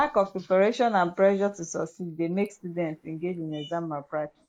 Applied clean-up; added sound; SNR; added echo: neural mask model Resemble Enhance denoiser.